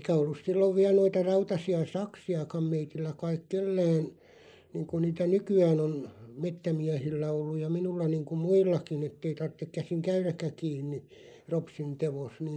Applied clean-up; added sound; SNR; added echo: neural mask model Resemble Enhance denoiser.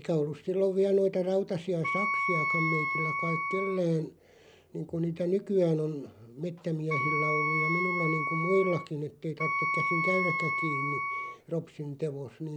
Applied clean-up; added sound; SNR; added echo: none; Wind instrument, woodwind instrument; 0 dB; none.